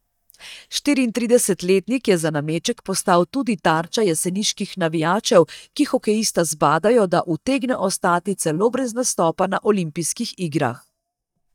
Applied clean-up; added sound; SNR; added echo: neural mask model DeepFilterNet 3.